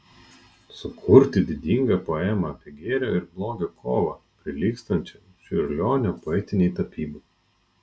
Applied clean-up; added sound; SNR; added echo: none; none; none; none.